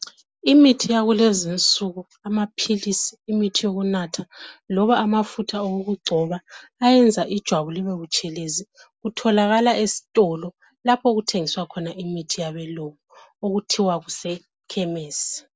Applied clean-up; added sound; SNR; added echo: none; none; none; none.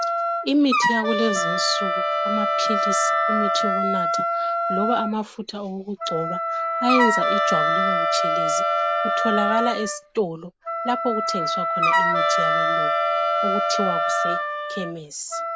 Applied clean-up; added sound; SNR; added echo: none; Wind instrument, woodwind instrument + Wind instrument, woodwind instrument; -5 dB; none.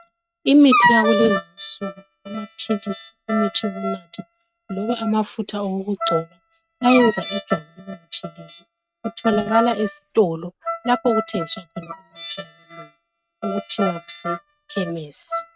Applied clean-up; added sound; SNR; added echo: neural mask model RNNoise.